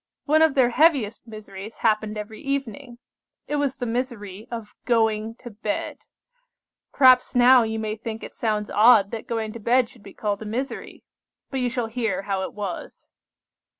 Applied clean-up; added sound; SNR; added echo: none; none; none; none.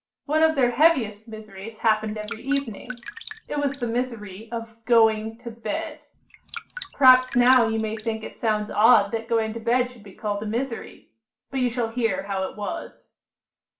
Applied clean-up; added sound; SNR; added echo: none; Drip; 15 dB; reverberation time 0.3 s.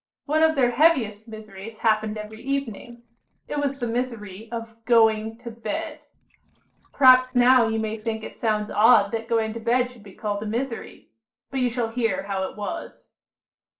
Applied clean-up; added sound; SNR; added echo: neural separator model SepFormer DNS4.